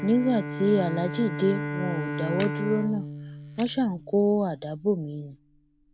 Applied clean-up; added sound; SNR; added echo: none; Bowed string instrument + Camera; 7 dB; none.